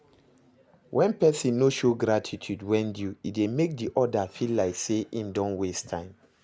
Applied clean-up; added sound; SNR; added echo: none; none; none; none.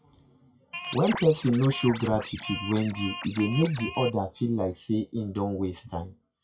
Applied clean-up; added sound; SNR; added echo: classical method WPE with log-MMSE.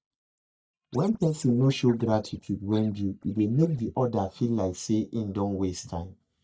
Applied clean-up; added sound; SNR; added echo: neural mask model DeepFilterNet 3.